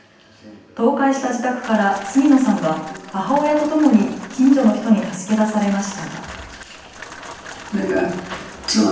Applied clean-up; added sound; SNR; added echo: none; Rain; 17 dB; reverberation time 0.9 s.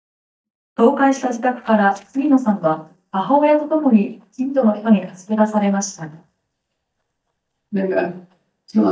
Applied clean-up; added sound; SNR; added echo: neural mask model DeepFilterNet 3.